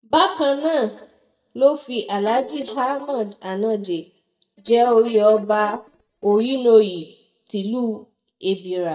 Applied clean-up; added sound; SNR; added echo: neural mask model DeepFilterNet 3.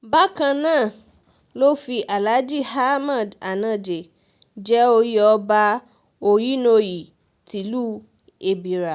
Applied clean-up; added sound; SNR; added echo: none; none; none; none.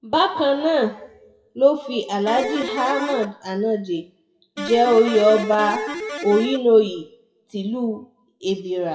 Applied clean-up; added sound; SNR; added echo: classical method WPE with log-MMSE.